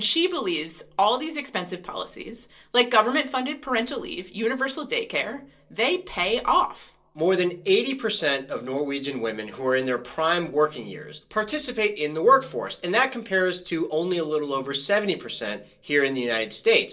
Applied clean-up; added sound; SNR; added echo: none; none; none; reverberation time 0.2 s.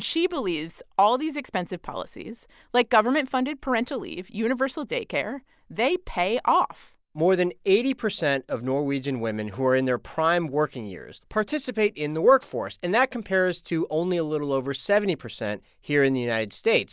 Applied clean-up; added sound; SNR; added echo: none; none; none; none.